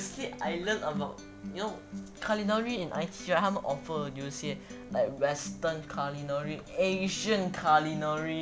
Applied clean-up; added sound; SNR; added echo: none; Acoustic guitar; 11 dB; none.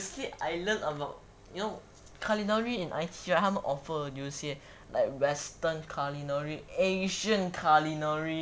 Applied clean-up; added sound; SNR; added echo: none; none; none; none.